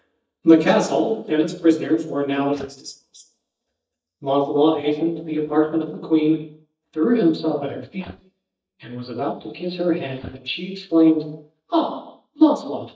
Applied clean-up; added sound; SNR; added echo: neural mask model DeepFilterNet 3.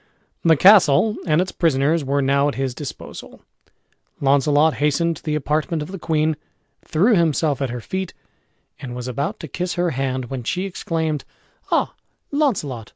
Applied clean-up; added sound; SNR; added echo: none; none; none; none.